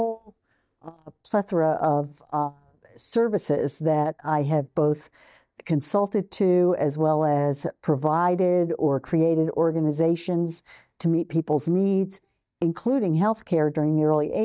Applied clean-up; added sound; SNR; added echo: neural mask model DeepFilterNet 3.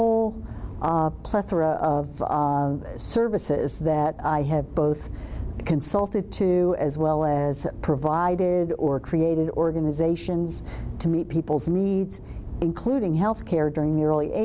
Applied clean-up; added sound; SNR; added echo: none; none; none; none.